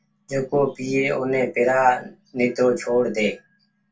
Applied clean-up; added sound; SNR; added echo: none; none; none; reverberation time 0.2 s.